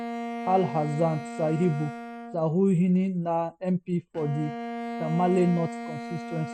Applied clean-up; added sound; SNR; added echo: none; Bowed string instrument; 9 dB; none.